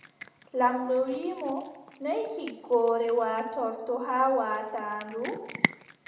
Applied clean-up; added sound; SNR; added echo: none; Cat; 11 dB; reverberation time 0.8 s.